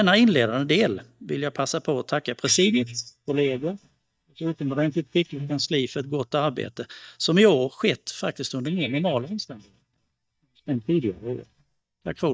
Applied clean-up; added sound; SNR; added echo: neural mask model DeepFilterNet 3.